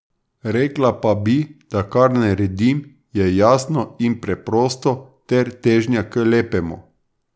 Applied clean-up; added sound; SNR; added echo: none; none; none; none.